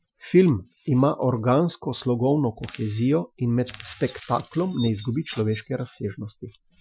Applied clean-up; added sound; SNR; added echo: classical method Wiener filter.